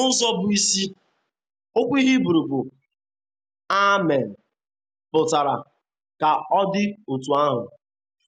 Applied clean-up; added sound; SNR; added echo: none; none; none; none.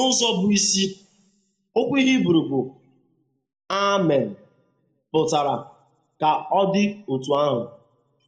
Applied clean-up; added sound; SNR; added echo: none; none; none; reverberation time 0.4 s.